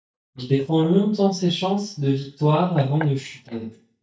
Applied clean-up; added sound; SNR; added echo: neural mask model DeepFilterNet 3.